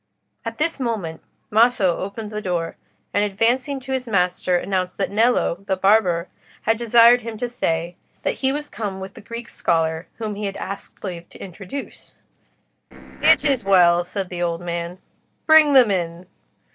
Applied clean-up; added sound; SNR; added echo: neural separator model SepFormer DNS4.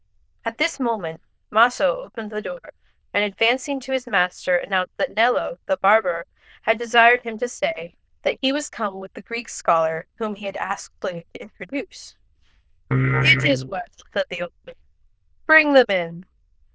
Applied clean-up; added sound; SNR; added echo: neural diffusion model UNIVERSE++.